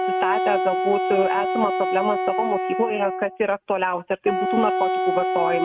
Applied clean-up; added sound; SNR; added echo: neural mask model RNNoise.